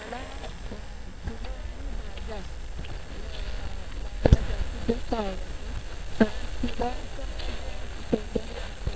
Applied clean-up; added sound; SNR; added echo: neural mask model DeepFilterNet 3.